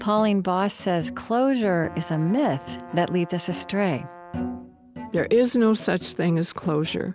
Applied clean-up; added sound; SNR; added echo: none; Brass instrument; 19 dB; none.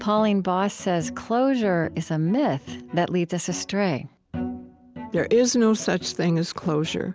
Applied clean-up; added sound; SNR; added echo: none; none; none; none.